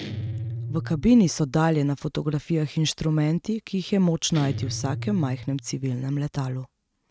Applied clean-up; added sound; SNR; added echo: neural mask model RNNoise.